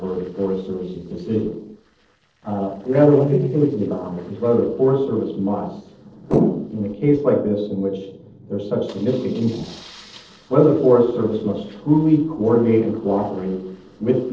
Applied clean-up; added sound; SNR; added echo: neural separator model SepFormer DNS4.